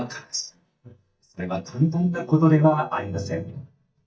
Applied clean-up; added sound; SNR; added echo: neural mask model DeepFilterNet 3.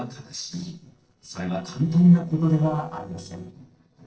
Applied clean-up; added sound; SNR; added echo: neural separator model SepFormer DNS4.